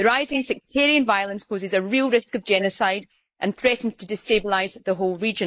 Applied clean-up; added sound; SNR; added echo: neural mask model Resemble Enhance denoiser.